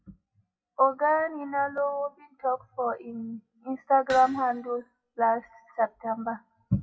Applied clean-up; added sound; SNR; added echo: classical method WPE with log-MMSE.